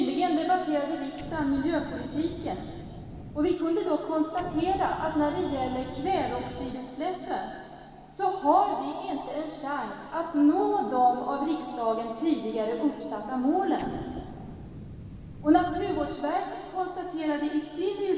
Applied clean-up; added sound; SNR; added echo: none; Explosion; 13 dB; reverberation time 2.4 s.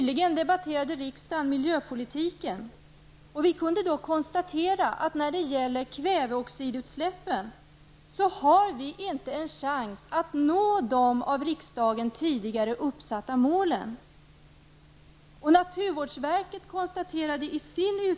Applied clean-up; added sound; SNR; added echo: none; none; none; none.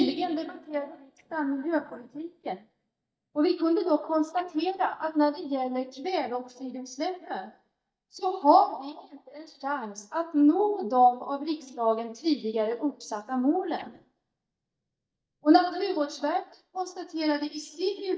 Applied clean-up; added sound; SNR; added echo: neural mask model DeepFilterNet 3.